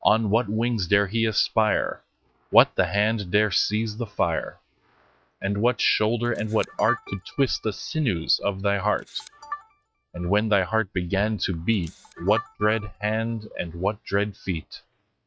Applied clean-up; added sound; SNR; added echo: neural mask model RNNoise.